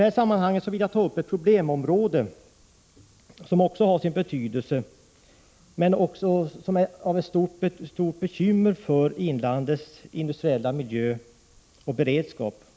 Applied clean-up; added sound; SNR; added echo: none; none; none; none.